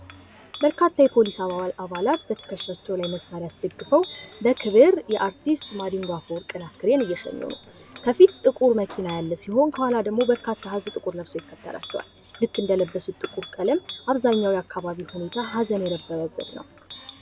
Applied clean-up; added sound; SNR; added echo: none; Chink, clink; 19 dB; none.